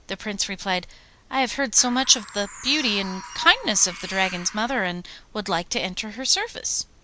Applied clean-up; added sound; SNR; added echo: none; Bird; 13 dB; none.